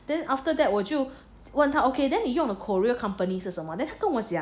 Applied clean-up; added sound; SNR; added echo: none; none; none; none.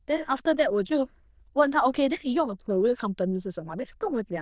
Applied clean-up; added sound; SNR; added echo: neural diffusion model UNIVERSE++.